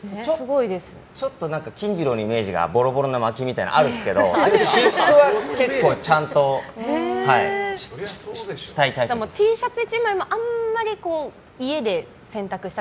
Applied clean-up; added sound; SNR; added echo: none; none; none; none.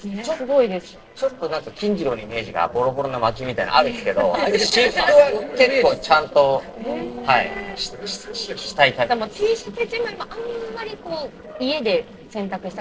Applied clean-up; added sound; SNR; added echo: neural separator model SepFormer DNS4.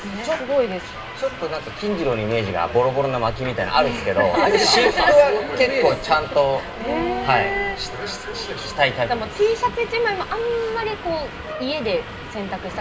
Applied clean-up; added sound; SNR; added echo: none; Subway, metro, underground; 12 dB; reverberation time 0.2 s.